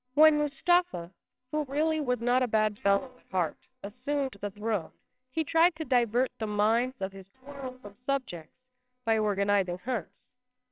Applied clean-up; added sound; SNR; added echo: neural separator model SepFormer WHAMR!.